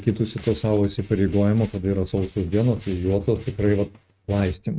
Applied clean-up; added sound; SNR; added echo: neural mask model RNNoise.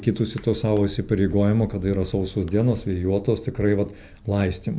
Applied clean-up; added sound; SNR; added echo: none; none; none; none.